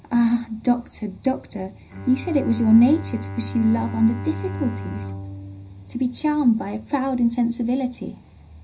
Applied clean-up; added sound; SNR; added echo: none; Bowed string instrument; 12 dB; reverberation time 0.4 s.